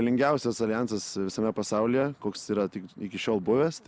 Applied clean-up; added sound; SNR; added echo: none; none; none; none.